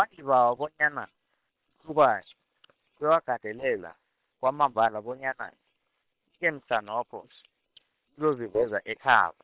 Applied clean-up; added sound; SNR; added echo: neural separator model SepFormer WHAM!.